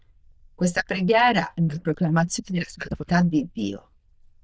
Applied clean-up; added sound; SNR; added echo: neural diffusion model UNIVERSE++.